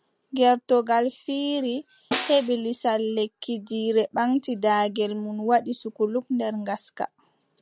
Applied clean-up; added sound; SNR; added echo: none; Snare drum; 10 dB; none.